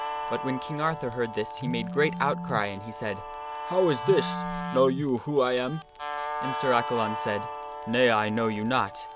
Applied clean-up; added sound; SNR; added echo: none; Telephone + Guitar; 7 dB; none.